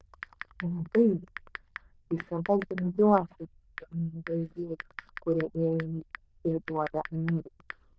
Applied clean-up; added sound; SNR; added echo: neural diffusion model UNIVERSE++.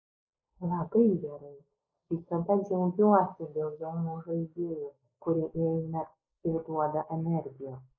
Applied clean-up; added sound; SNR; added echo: neural mask model Resemble Enhance denoiser.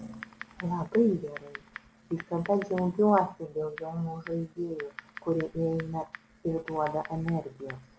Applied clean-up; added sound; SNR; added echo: none; Typing; 17 dB; none.